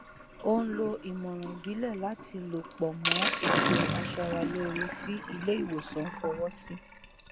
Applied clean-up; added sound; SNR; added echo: none; Sink (filling or washing); -1 dB; none.